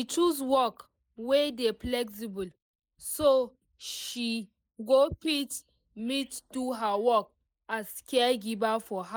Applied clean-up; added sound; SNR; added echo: neural mask model Resemble Enhance denoiser.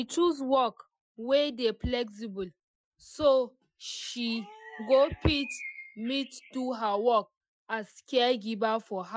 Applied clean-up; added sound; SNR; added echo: classical method Wiener filter.